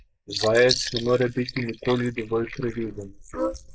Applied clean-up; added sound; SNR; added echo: neural mask model Resemble Enhance denoiser.